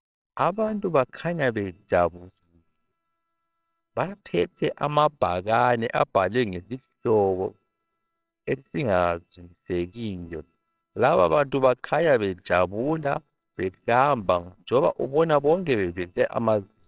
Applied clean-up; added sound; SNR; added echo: neural separator model SepFormer WHAMR!.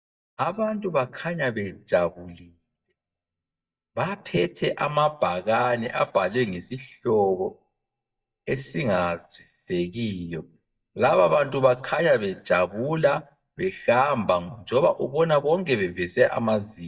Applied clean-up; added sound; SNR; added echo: neural mask model DeepFilterNet 3.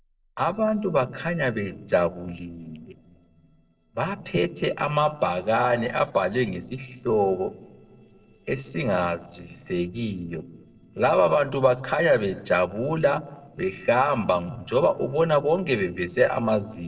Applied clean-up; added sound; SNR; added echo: neural separator model SepFormer DNS4.